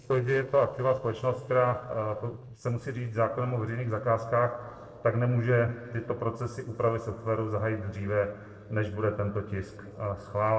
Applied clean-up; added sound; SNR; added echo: neural separator model SepFormer DNS4.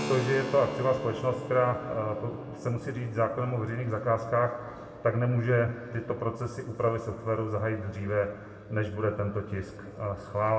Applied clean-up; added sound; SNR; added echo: none; Keyboard (musical); 14 dB; reverberation time 2.2 s.